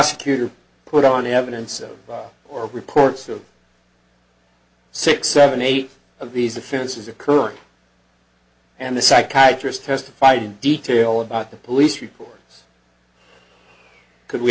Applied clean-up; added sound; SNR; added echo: none; none; none; none.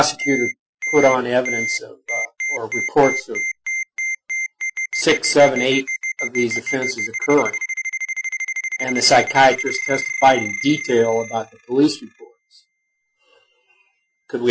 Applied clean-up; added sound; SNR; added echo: classical method Wiener filter.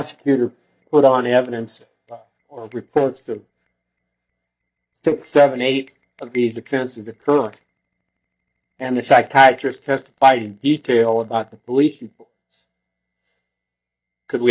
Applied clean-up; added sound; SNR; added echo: neural mask model DeepFilterNet 3.